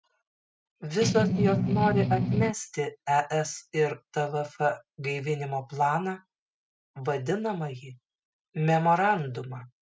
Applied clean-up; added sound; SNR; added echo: neural mask model RNNoise.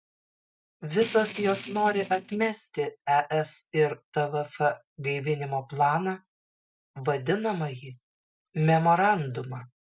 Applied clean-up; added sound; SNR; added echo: neural mask model DeepFilterNet 3.